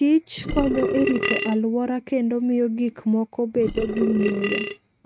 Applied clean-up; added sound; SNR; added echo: neural mask model RNNoise.